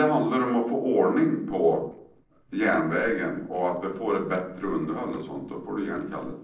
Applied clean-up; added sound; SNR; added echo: neural separator model SepFormer DNS4.